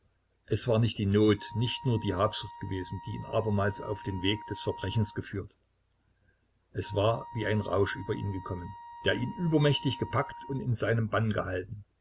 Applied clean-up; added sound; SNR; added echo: none; Wind instrument, woodwind instrument; 17 dB; none.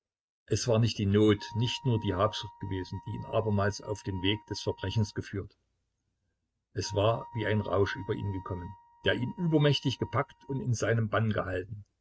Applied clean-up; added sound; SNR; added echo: neural mask model RNNoise.